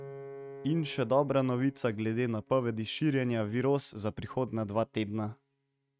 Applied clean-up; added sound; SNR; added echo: neural mask model RNNoise.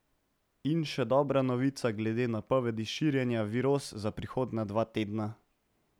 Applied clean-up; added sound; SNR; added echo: none; none; none; none.